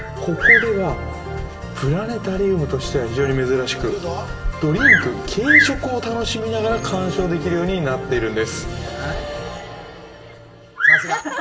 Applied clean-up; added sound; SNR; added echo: none; Bird vocalization, bird call, bird song; 1 dB; reverberation time 1.8 s.